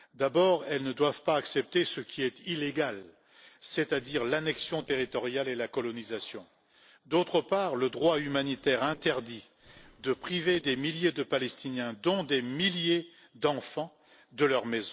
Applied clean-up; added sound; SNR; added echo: neural separator model SepFormer DNS4.